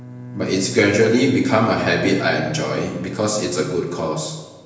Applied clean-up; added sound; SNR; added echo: none; Bowed string instrument; 13 dB; reverberation time 1.0 s.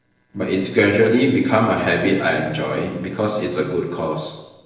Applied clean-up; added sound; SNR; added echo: neural separator model SepFormer DNS4.